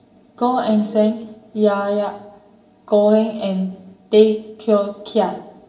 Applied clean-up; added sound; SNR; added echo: none; none; none; reverberation time 0.6 s.